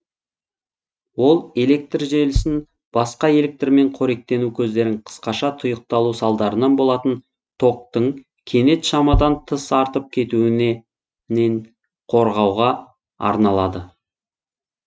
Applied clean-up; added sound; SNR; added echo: neural mask model RNNoise.